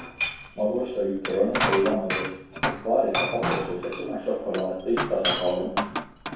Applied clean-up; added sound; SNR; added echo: none; Glass; 3 dB; reverberation time 0.7 s.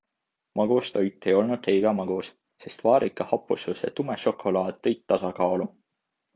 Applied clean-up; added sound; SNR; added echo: none; none; none; none.